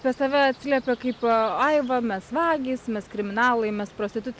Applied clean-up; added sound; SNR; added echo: none; none; none; none.